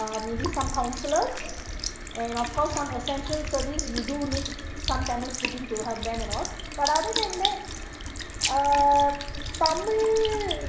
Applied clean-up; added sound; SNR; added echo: none; Sink (filling or washing) / Liquid; 7 dB; reverberation time 1.1 s.